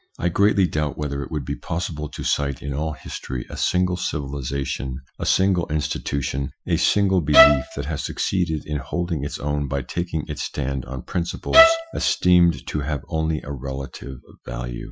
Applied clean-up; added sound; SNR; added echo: classical method Wiener filter.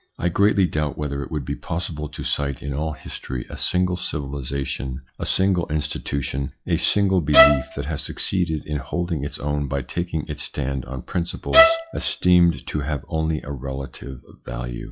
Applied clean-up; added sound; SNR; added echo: classical method log-MMSE.